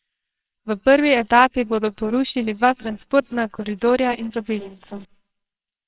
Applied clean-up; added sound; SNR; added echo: neural separator model SepFormer WHAMR!.